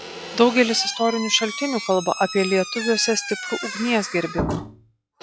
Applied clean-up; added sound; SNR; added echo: classical method log-MMSE.